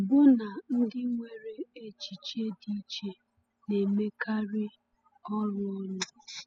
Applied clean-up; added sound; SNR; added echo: classical method spectral subtraction.